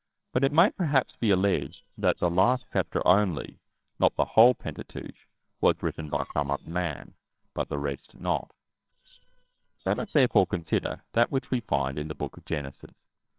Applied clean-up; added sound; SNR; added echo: neural separator model SepFormer WHAMR!.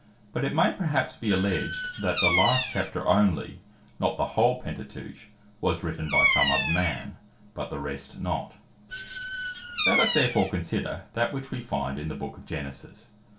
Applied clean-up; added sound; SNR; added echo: none; Bird vocalization, bird call, bird song; 5 dB; reverberation time 0.3 s.